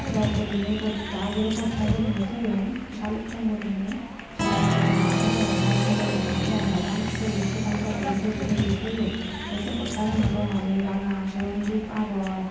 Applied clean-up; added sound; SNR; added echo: none; Applause; 1 dB; reverberation time 0.9 s.